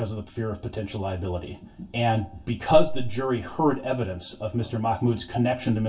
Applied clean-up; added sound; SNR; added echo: none; none; none; reverberation time 0.2 s.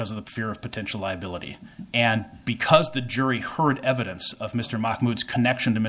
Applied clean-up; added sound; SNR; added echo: none; none; none; none.